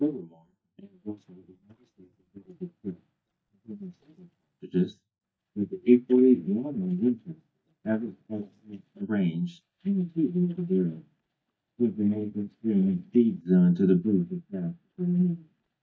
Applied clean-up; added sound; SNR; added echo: neural mask model DeepFilterNet 3.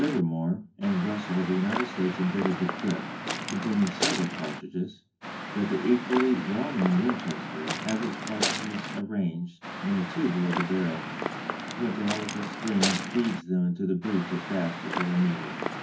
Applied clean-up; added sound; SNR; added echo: none; Waves, surf / Wind; 5 dB; reverberation time 0.4 s.